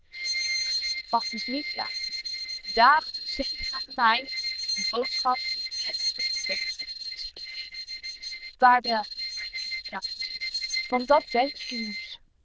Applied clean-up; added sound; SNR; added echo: neural diffusion model UNIVERSE++.